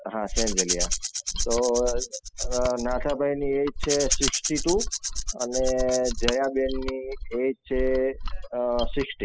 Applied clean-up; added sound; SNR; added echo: classical method spectral subtraction.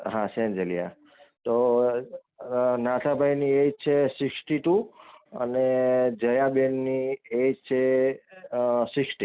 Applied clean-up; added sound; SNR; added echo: none; none; none; none.